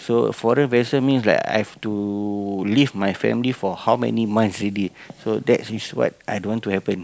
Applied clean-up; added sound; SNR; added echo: none; none; none; none.